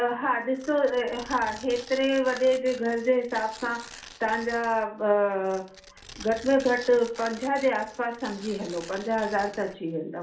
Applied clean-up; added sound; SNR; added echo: none; Tearing; 19 dB; reverberation time 0.4 s.